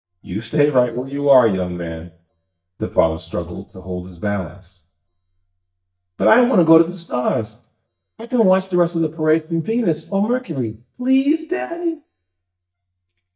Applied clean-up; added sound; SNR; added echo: neural mask model DeepFilterNet 3.